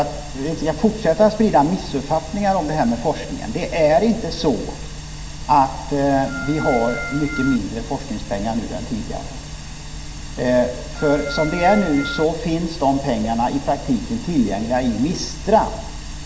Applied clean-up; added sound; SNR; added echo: none; Organ; 10 dB; reverberation time 1.0 s.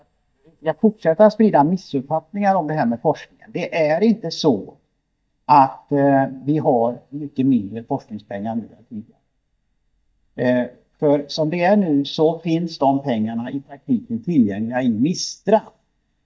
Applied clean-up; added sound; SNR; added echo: neural mask model DeepFilterNet 3.